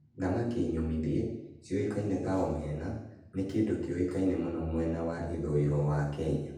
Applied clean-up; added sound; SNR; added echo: none; none; none; reverberation time 0.8 s.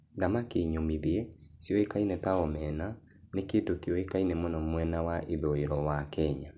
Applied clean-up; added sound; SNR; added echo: none; none; none; none.